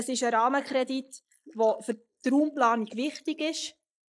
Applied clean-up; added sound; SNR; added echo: neural mask model Resemble Enhance denoiser.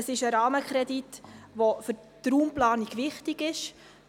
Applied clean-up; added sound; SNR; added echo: none; none; none; none.